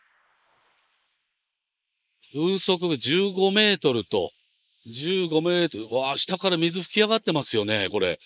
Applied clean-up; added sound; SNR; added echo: neural mask model Resemble Enhance denoiser.